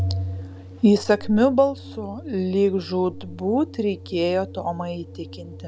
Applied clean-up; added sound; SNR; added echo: none; Organ; 11 dB; none.